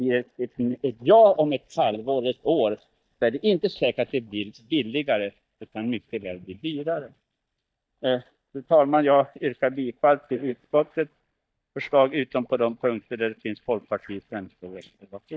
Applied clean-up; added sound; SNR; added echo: neural mask model DeepFilterNet 3.